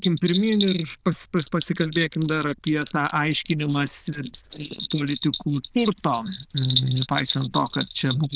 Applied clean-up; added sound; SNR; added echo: neural diffusion model UNIVERSE++.